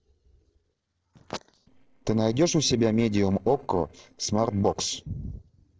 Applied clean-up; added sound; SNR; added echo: neural separator model SepFormer DNS4.